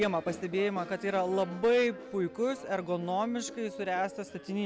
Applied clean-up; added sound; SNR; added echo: none; none; none; none.